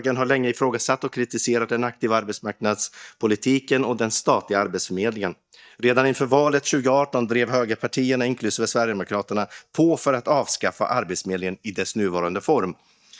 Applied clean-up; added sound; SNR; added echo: neural mask model DeepFilterNet 3.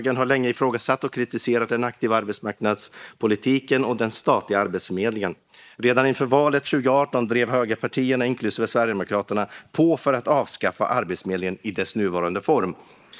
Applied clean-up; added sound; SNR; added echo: neural mask model Resemble Enhance denoiser.